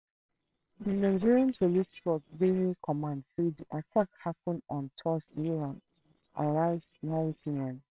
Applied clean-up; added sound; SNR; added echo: neural separator model SepFormer WHAMR!.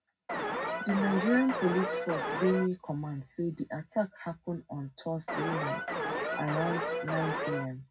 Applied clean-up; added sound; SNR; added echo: none; Alarm; 1 dB; reverberation time 0.4 s.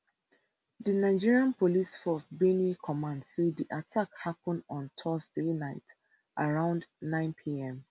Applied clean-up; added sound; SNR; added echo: none; none; none; none.